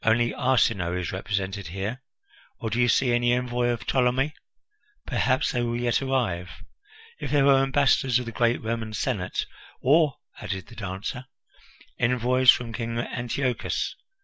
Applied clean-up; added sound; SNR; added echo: none; none; none; none.